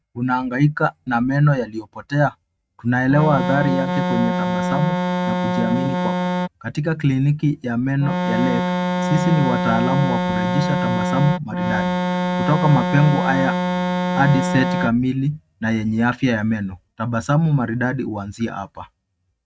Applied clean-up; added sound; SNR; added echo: neural mask model RNNoise.